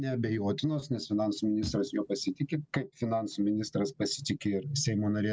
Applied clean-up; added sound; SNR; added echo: none; none; none; none.